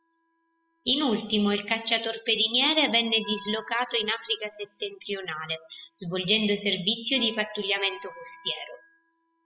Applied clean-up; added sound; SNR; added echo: classical method spectral subtraction.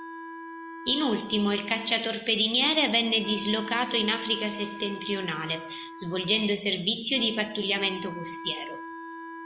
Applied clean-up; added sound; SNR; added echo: none; Wind instrument, woodwind instrument; 13 dB; none.